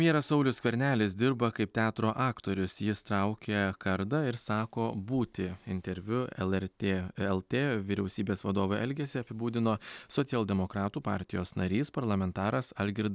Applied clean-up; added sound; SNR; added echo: none; none; none; none.